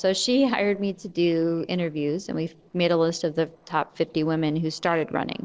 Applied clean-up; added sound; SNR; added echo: neural separator model SepFormer DNS4.